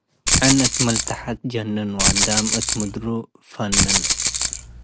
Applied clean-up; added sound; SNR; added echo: none; Rattle (instrument); -5 dB; none.